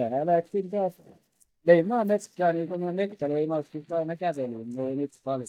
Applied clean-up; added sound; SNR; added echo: neural mask model DeepFilterNet 3.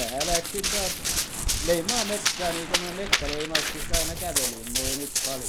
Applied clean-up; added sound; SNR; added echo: none; Run; -4 dB; none.